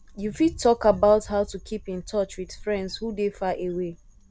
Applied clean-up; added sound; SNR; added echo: none; Wind; 18 dB; none.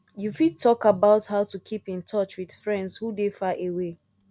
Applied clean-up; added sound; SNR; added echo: none; none; none; none.